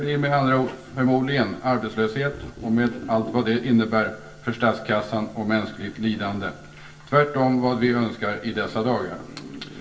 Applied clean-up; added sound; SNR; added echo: none; Zipper (clothing); 19 dB; reverberation time 0.2 s.